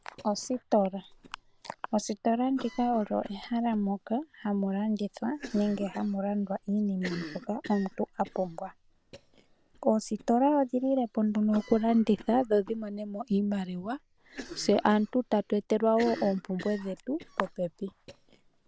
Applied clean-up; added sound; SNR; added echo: none; Cough; 18 dB; none.